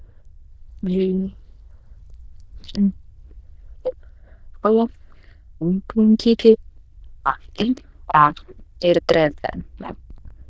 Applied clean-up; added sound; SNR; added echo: neural diffusion model UNIVERSE++.